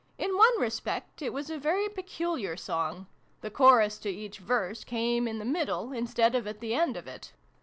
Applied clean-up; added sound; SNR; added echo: none; none; none; none.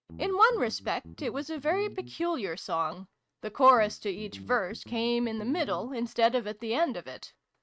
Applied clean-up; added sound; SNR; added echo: neural mask model RNNoise.